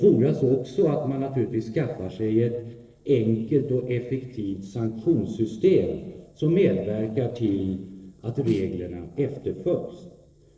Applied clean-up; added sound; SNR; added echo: neural separator model SepFormer DNS4.